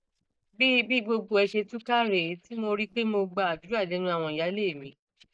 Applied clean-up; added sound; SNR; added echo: neural mask model DeepFilterNet 3.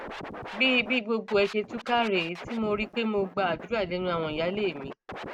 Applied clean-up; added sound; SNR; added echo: neural mask model RNNoise.